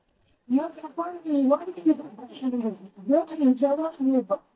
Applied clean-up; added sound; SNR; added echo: neural mask model DeepFilterNet 3.